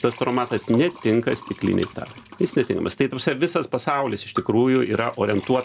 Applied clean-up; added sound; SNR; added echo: none; Liquid; 19 dB; none.